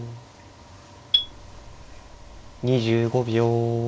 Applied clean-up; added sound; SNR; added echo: none; Marimba, xylophone; 4 dB; none.